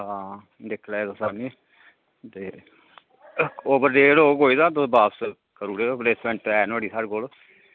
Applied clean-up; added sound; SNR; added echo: none; none; none; none.